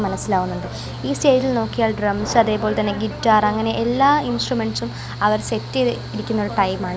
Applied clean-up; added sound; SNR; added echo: none; Mechanical fan; 12 dB; none.